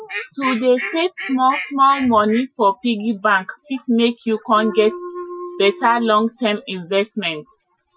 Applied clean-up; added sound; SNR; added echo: classical method Wiener filter.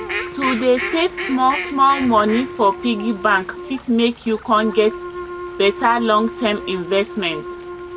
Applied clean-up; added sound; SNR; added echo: none; Fowl + Wind instrument, woodwind instrument; 10 dB; none.